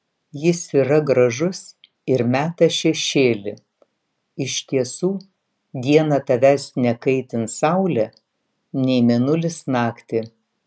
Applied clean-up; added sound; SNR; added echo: none; none; none; none.